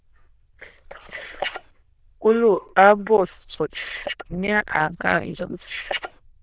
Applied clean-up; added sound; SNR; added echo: neural diffusion model UNIVERSE++.